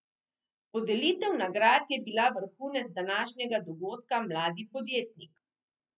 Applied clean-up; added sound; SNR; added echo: none; none; none; none.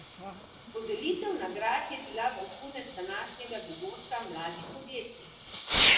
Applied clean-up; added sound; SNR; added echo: none; Fireworks; -4 dB; reverberation time 1.0 s.